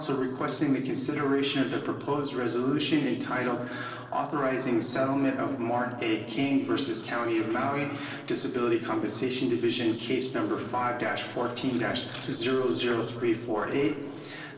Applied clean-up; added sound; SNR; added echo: neural separator model SepFormer DNS4.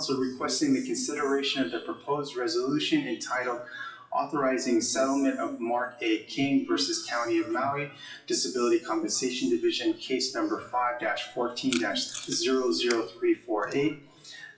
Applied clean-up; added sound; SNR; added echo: classical method WPE with log-MMSE.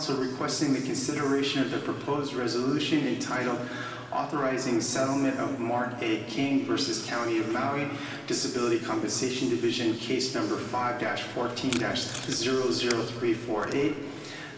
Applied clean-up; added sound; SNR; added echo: none; Packing tape, duct tape; 13 dB; reverberation time 2.4 s.